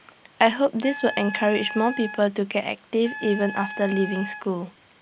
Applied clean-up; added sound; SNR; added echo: none; Wind instrument, woodwind instrument; 12 dB; none.